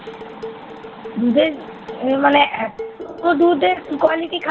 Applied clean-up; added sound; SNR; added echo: none; Dishes, pots, and pans; 17 dB; none.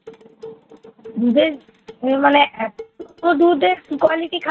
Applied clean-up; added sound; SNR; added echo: neural mask model RNNoise.